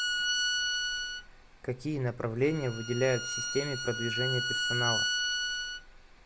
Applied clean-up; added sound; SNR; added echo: none; Bowed string instrument; -1 dB; none.